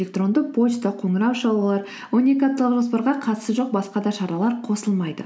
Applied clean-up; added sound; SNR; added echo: none; none; none; none.